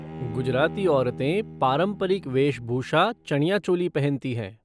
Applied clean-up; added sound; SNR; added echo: none; Bowed string instrument; 15 dB; none.